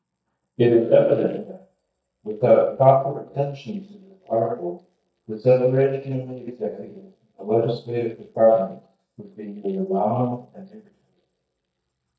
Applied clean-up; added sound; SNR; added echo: neural mask model DeepFilterNet 3.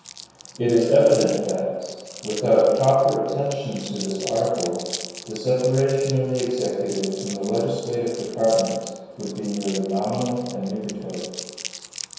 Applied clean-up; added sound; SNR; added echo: none; Crumpling, crinkling; 15 dB; reverberation time 1.2 s.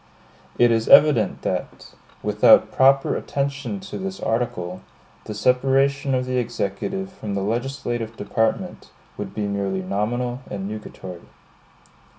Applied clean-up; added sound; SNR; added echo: none; none; none; none.